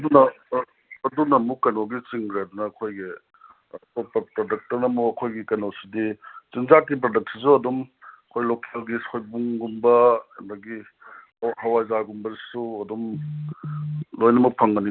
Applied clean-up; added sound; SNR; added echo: none; none; none; none.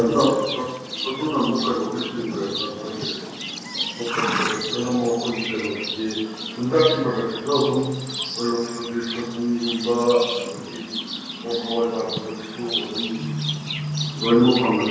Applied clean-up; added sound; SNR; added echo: none; Livestock, farm animals, working animals; 7 dB; reverberation time 1.3 s.